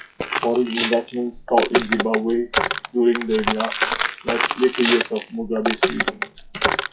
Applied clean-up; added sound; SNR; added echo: classical method WPE with log-MMSE.